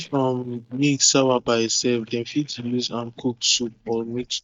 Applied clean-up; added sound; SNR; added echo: neural mask model DeepFilterNet 3.